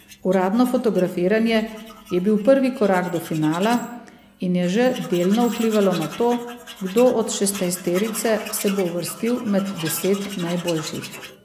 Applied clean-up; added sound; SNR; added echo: none; Tools; 17 dB; none.